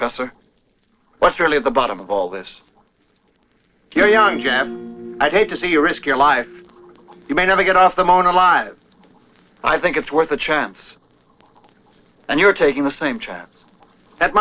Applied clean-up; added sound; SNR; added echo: neural separator model SepFormer DNS4.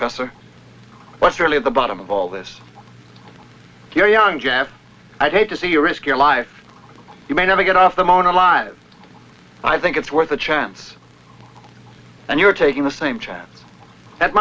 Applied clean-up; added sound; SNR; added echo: none; none; none; none.